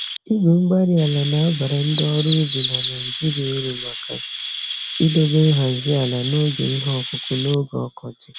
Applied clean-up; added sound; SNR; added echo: none; Chirp, tweet; 6 dB; none.